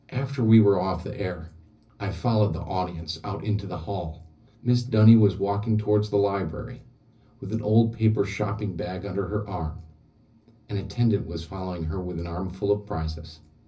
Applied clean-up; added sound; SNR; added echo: none; none; none; reverberation time 0.4 s.